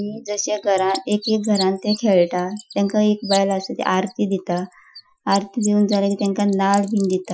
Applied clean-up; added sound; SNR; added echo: classical method Wiener filter.